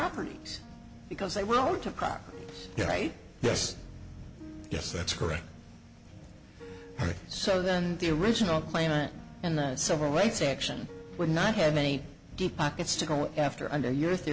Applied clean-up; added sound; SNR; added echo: none; Piano; 19 dB; none.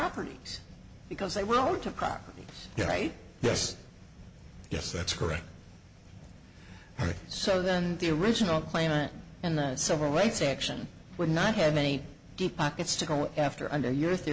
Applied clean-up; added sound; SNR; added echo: none; none; none; none.